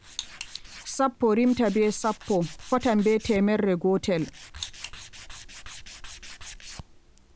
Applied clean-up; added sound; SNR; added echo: none; Tools; 17 dB; none.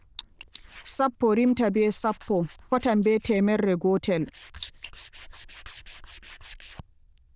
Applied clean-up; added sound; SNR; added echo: neural diffusion model UNIVERSE++.